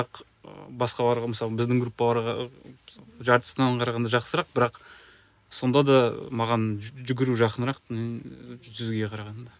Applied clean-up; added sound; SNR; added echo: none; none; none; none.